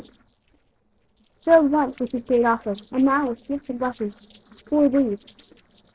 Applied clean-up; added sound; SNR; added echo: neural separator model SepFormer DNS4.